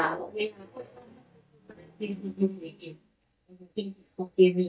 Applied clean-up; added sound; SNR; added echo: neural mask model DeepFilterNet 3.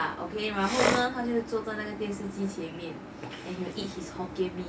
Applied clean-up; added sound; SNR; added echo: none; none; none; none.